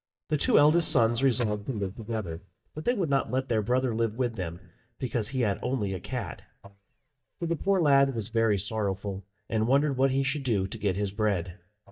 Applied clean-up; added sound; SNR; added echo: neural mask model DeepFilterNet 3.